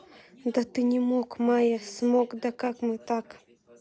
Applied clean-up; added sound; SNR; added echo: none; none; none; none.